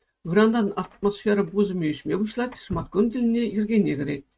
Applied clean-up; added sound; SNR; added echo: neural mask model RNNoise.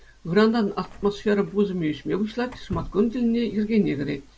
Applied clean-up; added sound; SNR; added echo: none; Door / Car; 19 dB; none.